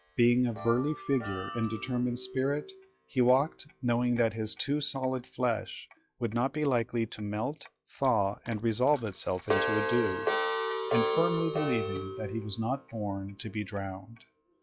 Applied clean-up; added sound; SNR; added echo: classical method log-MMSE.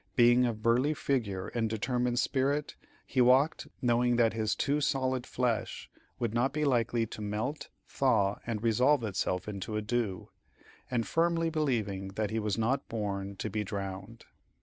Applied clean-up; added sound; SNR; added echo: none; none; none; none.